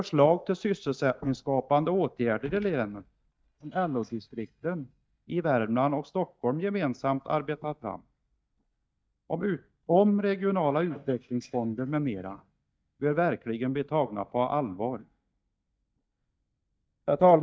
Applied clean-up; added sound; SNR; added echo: neural mask model DeepFilterNet 3.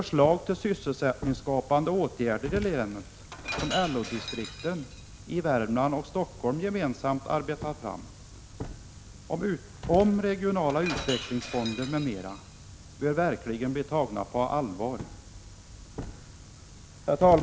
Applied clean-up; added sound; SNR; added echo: none; Shatter; 13 dB; none.